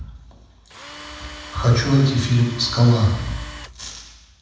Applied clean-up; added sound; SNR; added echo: none; Tools; 16 dB; reverberation time 1.0 s.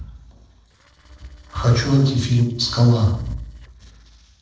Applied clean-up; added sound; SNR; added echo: neural separator model SepFormer DNS4.